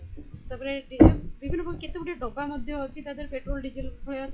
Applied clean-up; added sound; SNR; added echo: classical method log-MMSE.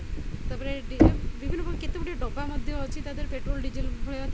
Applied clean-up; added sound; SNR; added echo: none; Knock; 0 dB; none.